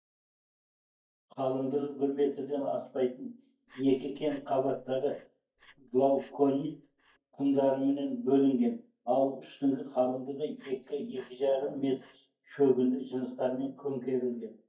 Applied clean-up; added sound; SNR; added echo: neural mask model DeepFilterNet 3.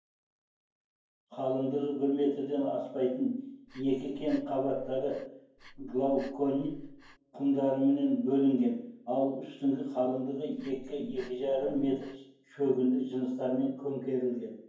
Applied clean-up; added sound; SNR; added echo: none; Breathing; 19 dB; reverberation time 0.9 s.